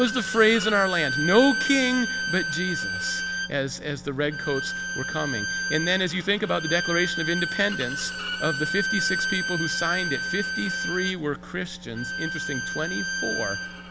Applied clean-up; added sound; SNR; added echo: none; Bowed string instrument; 3 dB; none.